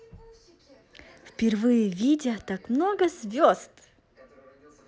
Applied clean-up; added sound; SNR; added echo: none; none; none; none.